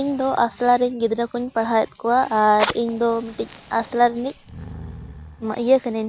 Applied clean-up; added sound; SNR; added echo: none; Breathing + Fire; 15 dB; none.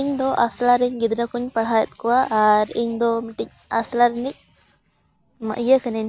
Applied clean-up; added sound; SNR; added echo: none; none; none; none.